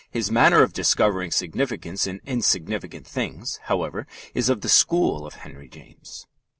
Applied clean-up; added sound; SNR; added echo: none; none; none; none.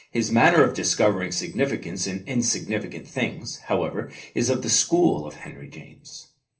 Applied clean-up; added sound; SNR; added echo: none; none; none; reverberation time 0.3 s.